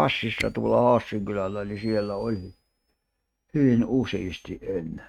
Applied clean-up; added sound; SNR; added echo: neural mask model RNNoise.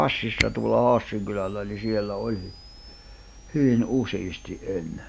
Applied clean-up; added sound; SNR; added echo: none; Camera; 13 dB; none.